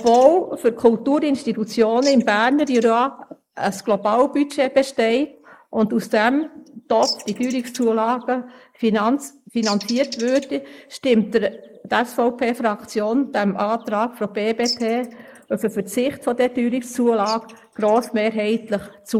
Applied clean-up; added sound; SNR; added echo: neural mask model Resemble Enhance denoiser.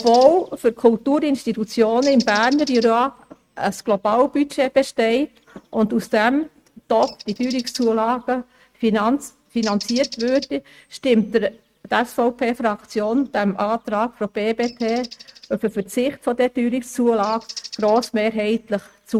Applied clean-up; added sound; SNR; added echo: neural mask model RNNoise.